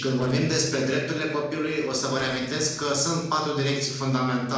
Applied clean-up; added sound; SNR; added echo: neural separator model SepFormer DNS4.